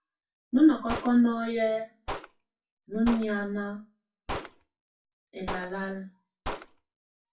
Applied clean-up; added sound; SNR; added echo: classical method WPE with log-MMSE.